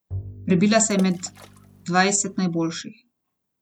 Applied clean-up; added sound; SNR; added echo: none; Bowed string instrument + Water / Splash, splatter; 15 dB; none.